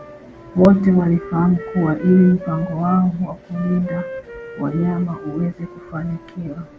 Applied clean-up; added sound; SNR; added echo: none; Wind instrument, woodwind instrument; 16 dB; none.